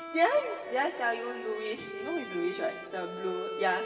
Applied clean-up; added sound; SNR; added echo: none; Bowed string instrument; 8 dB; reverberation time 2.6 s.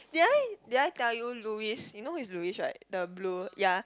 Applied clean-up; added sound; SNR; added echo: none; none; none; none.